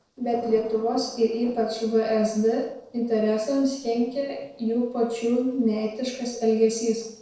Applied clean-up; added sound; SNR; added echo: neural separator model SepFormer DNS4.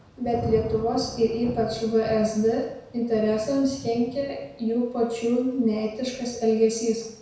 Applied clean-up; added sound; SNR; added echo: none; Thunder / Rain; 15 dB; reverberation time 0.7 s.